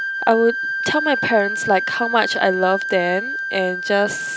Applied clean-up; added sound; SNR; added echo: none; Wind instrument, woodwind instrument; 4 dB; none.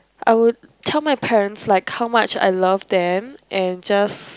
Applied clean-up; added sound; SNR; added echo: none; none; none; none.